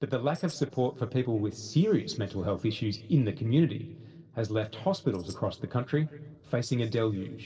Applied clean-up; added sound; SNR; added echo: neural separator model SepFormer DNS4.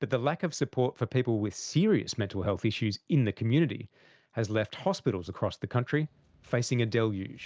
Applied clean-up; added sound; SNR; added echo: none; none; none; none.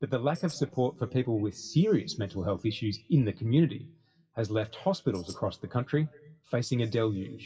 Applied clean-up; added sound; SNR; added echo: classical method WPE with log-MMSE.